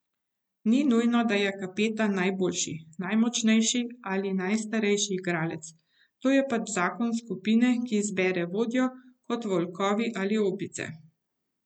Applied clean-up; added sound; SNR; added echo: none; none; none; none.